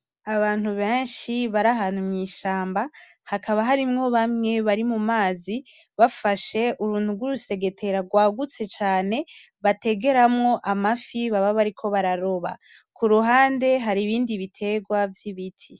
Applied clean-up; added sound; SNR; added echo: none; none; none; none.